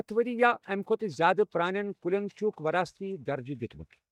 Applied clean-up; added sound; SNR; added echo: neural mask model DeepFilterNet 3.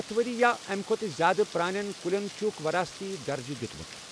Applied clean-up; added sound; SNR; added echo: none; Rain; 15 dB; none.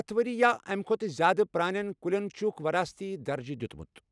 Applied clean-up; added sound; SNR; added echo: none; none; none; none.